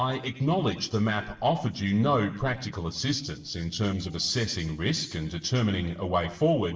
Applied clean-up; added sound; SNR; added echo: neural separator model SepFormer DNS4.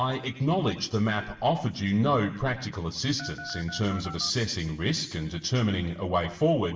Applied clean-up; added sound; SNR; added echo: none; Telephone; 13 dB; reverberation time 0.8 s.